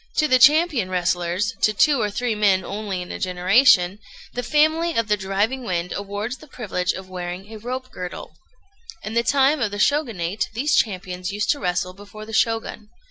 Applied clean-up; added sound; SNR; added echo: none; none; none; none.